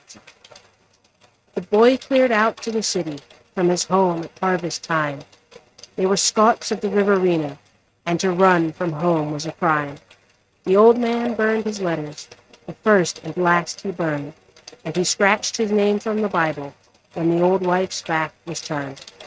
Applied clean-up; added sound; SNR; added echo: neural mask model RNNoise.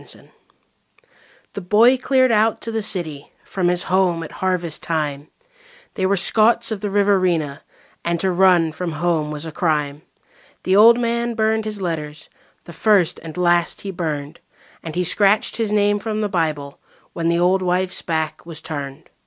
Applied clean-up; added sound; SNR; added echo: none; none; none; none.